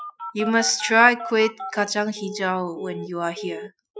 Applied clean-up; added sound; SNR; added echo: classical method Wiener filter.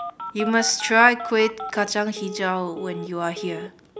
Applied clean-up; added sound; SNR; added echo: none; Telephone; 12 dB; none.